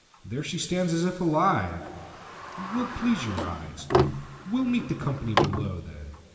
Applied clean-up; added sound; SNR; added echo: none; Sliding door; 3 dB; reverberation time 2.0 s.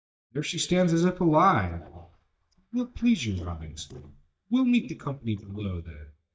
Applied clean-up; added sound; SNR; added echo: neural mask model DeepFilterNet 3.